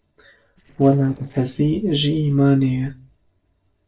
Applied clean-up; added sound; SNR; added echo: neural separator model SepFormer DNS4.